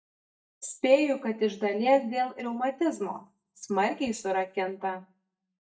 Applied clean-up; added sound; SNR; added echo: neural mask model DeepFilterNet 3.